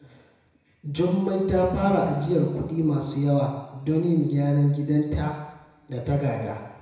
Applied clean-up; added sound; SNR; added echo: none; none; none; reverberation time 1.0 s.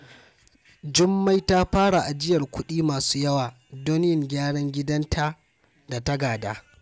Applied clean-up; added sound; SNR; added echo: none; none; none; none.